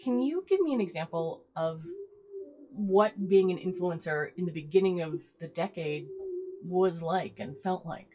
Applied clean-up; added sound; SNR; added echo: classical method WPE with log-MMSE.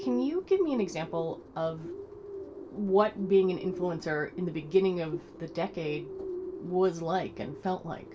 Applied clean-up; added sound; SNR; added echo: none; Bird; 11 dB; reverberation time 0.2 s.